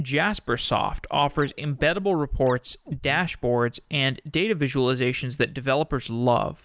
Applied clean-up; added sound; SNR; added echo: neural mask model Resemble Enhance denoiser.